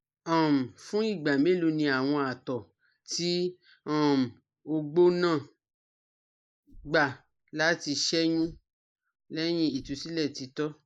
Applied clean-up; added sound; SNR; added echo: neural mask model Resemble Enhance denoiser.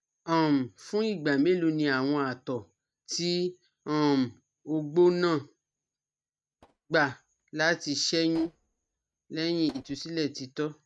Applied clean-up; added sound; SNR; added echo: neural mask model RNNoise.